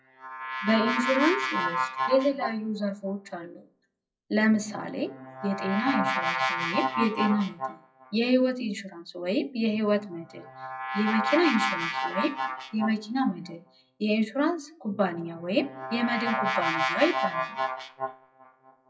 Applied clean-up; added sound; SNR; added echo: classical method WPE with log-MMSE.